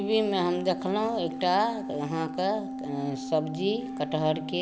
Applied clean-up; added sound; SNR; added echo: none; Organ; 8 dB; none.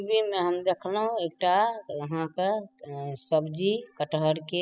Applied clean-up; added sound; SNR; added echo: classical method spectral subtraction.